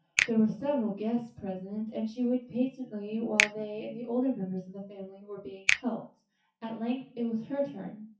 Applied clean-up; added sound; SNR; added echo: classical method WPE with log-MMSE.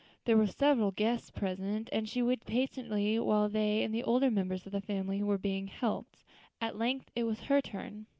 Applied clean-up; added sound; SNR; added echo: none; none; none; none.